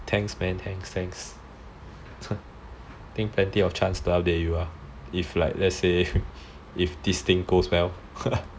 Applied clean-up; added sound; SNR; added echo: none; none; none; none.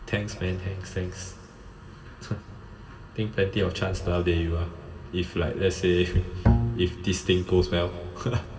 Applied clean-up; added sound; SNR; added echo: none; Bowed string instrument; -2 dB; reverberation time 1.8 s.